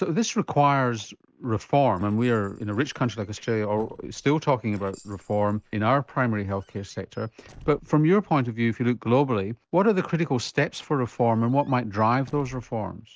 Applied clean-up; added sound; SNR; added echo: neural separator model SepFormer DNS4.